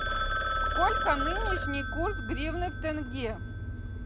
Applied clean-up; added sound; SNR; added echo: none; Telephone + Engine starting / Motor vehicle (road); -3 dB; none.